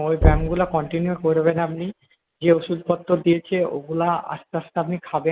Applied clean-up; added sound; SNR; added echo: none; Knock; 2 dB; none.